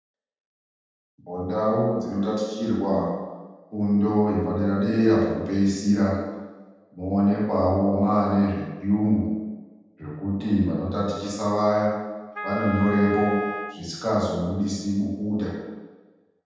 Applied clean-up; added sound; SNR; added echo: none; Wind instrument, woodwind instrument; 10 dB; reverberation time 1.2 s.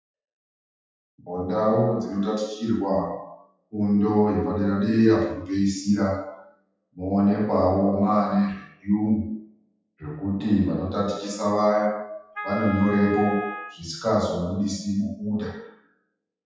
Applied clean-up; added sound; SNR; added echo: classical method WPE with log-MMSE.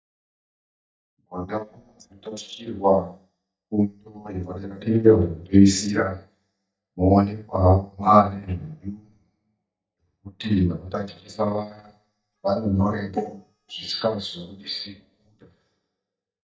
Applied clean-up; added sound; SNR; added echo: neural mask model DeepFilterNet 3.